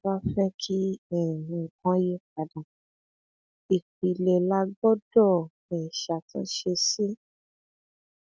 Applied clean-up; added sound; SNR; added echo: none; none; none; none.